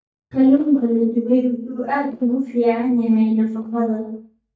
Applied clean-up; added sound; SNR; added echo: neural mask model DeepFilterNet 3.